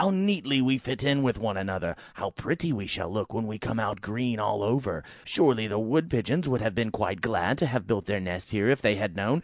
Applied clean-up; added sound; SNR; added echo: none; none; none; none.